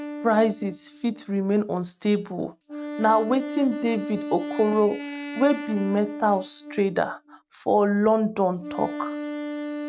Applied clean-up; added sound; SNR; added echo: neural mask model RNNoise.